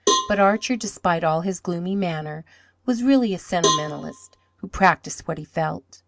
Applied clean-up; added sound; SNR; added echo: none; Cowbell; 5 dB; none.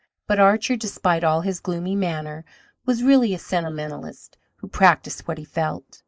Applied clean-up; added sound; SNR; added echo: neural mask model Resemble Enhance denoiser.